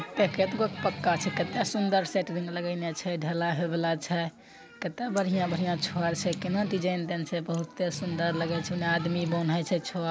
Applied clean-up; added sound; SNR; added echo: none; Strum; 10 dB; none.